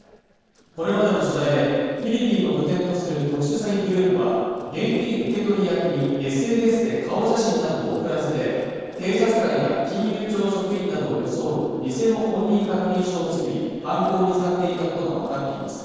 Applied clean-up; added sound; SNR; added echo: neural separator model SepFormer DNS4.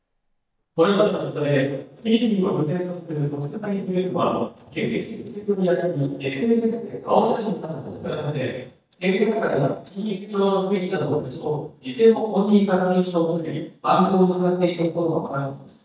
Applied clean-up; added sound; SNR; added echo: neural mask model DeepFilterNet 3.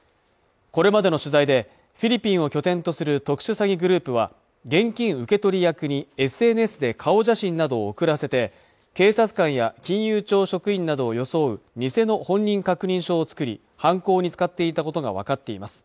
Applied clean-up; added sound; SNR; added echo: none; none; none; none.